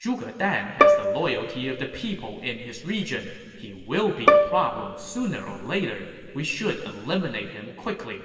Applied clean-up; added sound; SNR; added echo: none; Bowed string instrument; -3 dB; reverberation time 2.6 s.